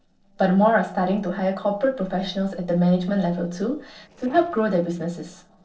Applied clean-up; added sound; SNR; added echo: neural separator model SepFormer DNS4.